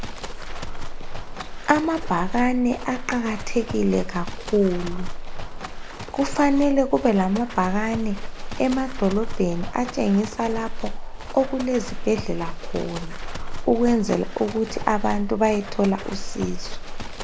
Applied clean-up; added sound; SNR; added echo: none; Livestock, farm animals, working animals; 4 dB; none.